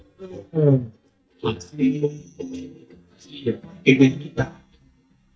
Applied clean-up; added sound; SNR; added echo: neural mask model DeepFilterNet 3.